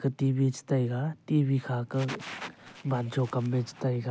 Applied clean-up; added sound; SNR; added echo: none; none; none; none.